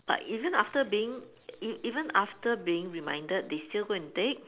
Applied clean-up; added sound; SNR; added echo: none; none; none; none.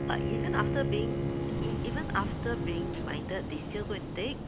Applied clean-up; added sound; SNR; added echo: none; Bowed string instrument + Waves, surf / Wind; -4 dB; none.